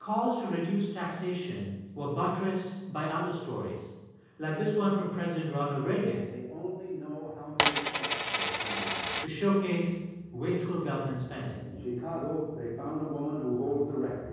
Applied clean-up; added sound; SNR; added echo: none; Coin (dropping); -5 dB; reverberation time 1.3 s.